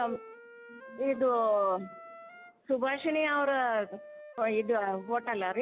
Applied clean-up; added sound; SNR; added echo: none; Wind instrument, woodwind instrument; 19 dB; none.